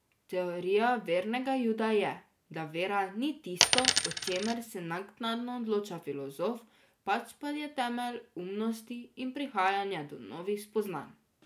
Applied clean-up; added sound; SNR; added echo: none; Coin (dropping); -4 dB; none.